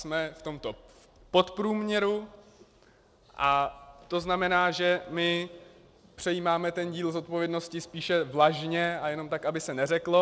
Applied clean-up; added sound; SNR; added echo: none; none; none; none.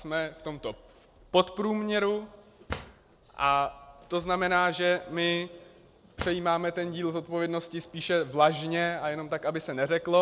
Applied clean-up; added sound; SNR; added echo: none; Drawer open or close; 14 dB; none.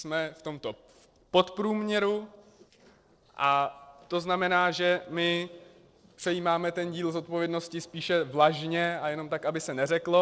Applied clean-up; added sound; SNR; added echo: neural separator model SepFormer DNS4.